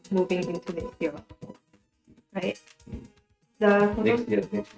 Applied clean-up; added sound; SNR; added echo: neural mask model RNNoise.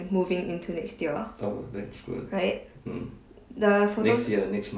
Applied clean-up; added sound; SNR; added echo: none; none; none; none.